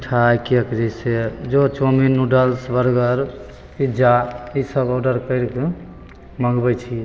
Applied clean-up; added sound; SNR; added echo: none; none; none; none.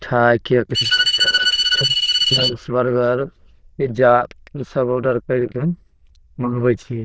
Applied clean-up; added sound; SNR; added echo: neural diffusion model UNIVERSE++.